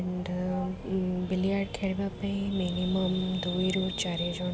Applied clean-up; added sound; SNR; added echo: none; none; none; none.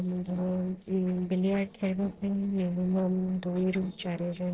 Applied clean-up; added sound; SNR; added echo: neural separator model SepFormer DNS4.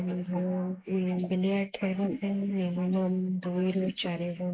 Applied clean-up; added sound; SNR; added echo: neural mask model Resemble Enhance denoiser.